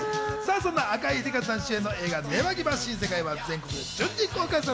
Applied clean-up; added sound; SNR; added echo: none; none; none; none.